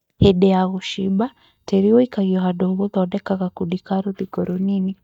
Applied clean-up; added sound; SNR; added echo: neural mask model DeepFilterNet 3.